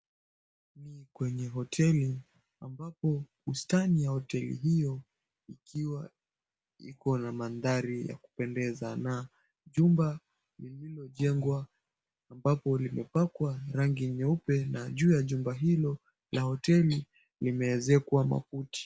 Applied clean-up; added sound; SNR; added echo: none; none; none; none.